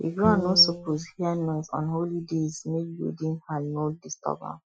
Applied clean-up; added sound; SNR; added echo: classical method Wiener filter.